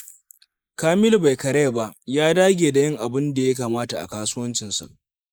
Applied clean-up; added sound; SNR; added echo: neural mask model Resemble Enhance denoiser.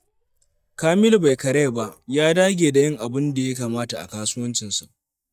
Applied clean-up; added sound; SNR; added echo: neural mask model DeepFilterNet 3.